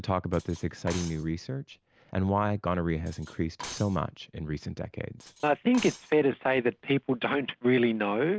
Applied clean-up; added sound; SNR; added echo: none; Cutlery, silverware; 19 dB; none.